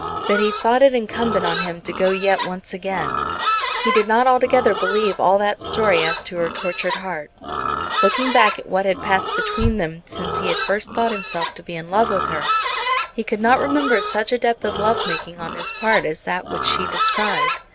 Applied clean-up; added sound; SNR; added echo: none; Livestock, farm animals, working animals; 4 dB; none.